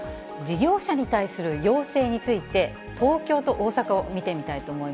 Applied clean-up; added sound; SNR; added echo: none; none; none; none.